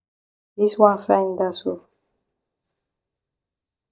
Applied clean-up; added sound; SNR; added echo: neural mask model DeepFilterNet 3.